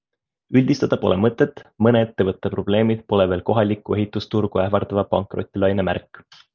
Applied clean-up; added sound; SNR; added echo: none; none; none; none.